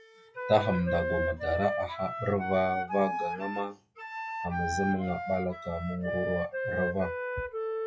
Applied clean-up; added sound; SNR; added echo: classical method log-MMSE.